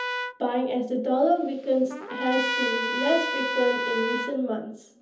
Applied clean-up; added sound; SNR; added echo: none; Trumpet; 5 dB; reverberation time 0.7 s.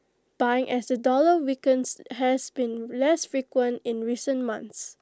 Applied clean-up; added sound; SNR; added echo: none; none; none; none.